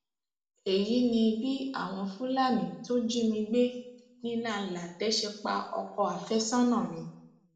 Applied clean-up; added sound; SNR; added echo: none; none; none; reverberation time 0.7 s.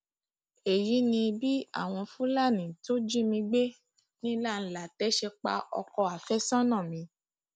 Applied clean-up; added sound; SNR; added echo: none; none; none; none.